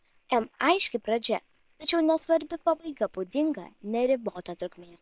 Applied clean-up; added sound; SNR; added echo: neural separator model SepFormer WHAM!.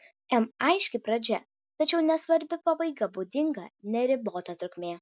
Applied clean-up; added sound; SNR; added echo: none; none; none; none.